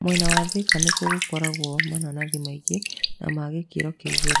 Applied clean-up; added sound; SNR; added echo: none; Raindrop / Drip; -2 dB; none.